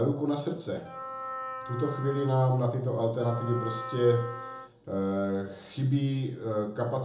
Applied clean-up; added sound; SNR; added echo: none; Wind instrument, woodwind instrument; 11 dB; reverberation time 0.6 s.